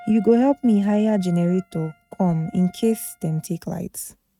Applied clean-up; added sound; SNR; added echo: neural mask model RNNoise.